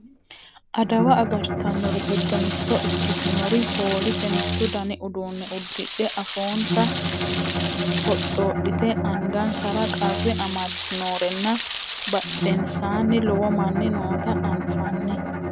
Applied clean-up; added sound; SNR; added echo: none; Bowed string instrument + Rain; -2 dB; none.